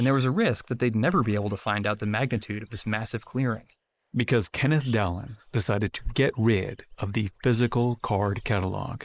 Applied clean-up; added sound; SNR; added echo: neural mask model Resemble Enhance denoiser.